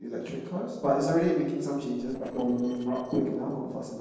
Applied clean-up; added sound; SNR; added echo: neural separator model SepFormer DNS4.